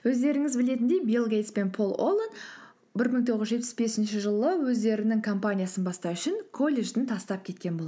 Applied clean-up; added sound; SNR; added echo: none; none; none; none.